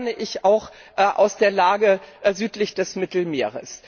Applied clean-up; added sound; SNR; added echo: none; none; none; none.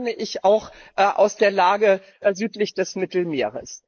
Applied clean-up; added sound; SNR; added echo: neural mask model Resemble Enhance denoiser.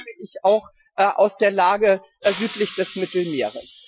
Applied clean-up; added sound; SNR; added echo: classical method Wiener filter.